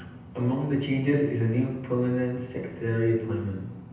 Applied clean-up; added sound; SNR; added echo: none; none; none; reverberation time 0.9 s.